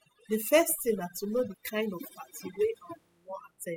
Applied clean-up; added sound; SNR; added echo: classical method spectral subtraction.